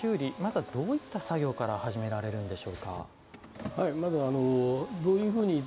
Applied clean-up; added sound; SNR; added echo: none; Car; 17 dB; none.